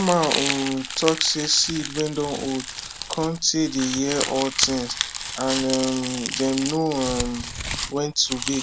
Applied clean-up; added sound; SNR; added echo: none; Crumpling, crinkling; 6 dB; none.